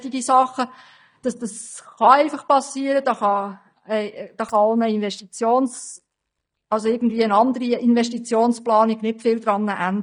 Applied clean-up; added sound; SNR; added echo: neural mask model DeepFilterNet 3.